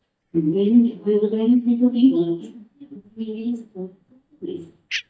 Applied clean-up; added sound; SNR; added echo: neural mask model DeepFilterNet 3.